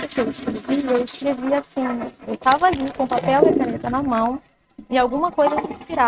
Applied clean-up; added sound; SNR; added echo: neural mask model RNNoise.